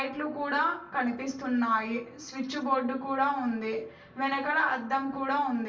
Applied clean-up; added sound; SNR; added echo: none; none; none; reverberation time 0.3 s.